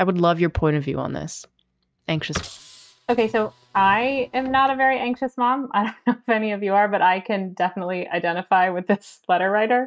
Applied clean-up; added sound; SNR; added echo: neural mask model RNNoise.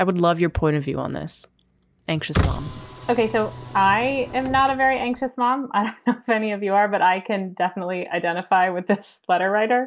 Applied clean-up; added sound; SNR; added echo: none; Car; 7 dB; none.